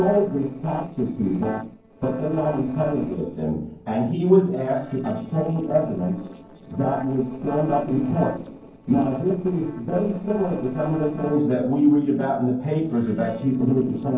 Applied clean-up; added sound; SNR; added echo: neural separator model SepFormer DNS4.